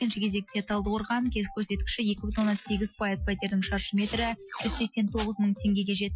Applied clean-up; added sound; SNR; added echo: classical method Wiener filter.